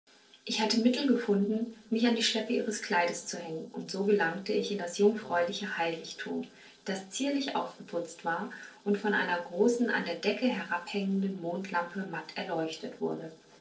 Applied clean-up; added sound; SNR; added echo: neural separator model SepFormer DNS4.